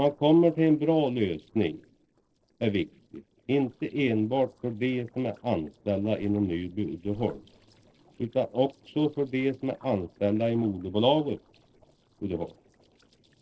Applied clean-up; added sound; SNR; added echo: neural separator model SepFormer DNS4.